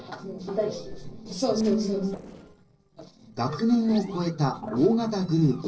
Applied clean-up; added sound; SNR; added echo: neural separator model SepFormer DNS4.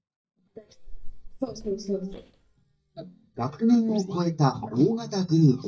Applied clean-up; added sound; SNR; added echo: neural mask model DeepFilterNet 3.